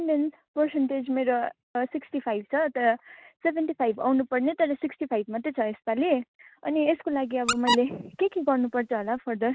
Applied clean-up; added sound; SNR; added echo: neural mask model RNNoise.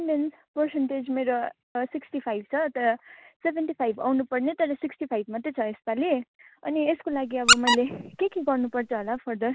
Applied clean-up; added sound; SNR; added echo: none; Squeak; -2 dB; none.